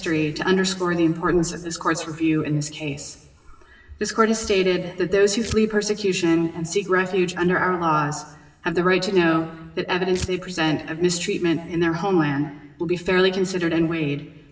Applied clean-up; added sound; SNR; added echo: none; Tearing; 17 dB; reverberation time 1.0 s.